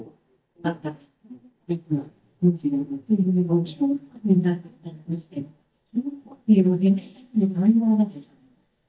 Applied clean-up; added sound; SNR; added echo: neural mask model DeepFilterNet 3.